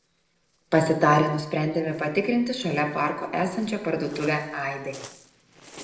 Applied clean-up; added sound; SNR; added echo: neural separator model SepFormer DNS4.